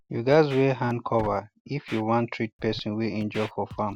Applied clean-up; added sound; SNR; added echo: none; Scratching (performance technique); 19 dB; none.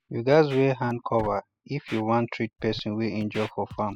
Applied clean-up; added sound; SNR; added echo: classical method spectral subtraction.